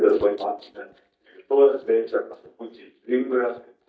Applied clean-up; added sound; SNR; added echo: neural mask model DeepFilterNet 3.